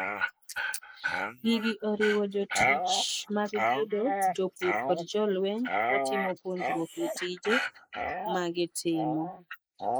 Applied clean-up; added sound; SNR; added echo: neural mask model Resemble Enhance denoiser.